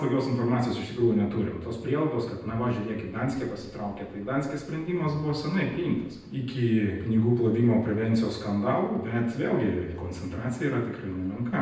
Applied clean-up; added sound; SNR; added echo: none; none; none; reverberation time 0.9 s.